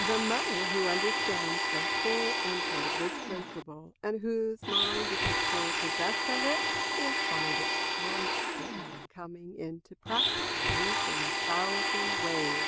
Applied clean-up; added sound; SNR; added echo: none; Domestic sounds, home sounds; -5 dB; none.